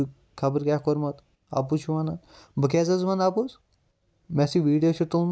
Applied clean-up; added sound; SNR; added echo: none; none; none; none.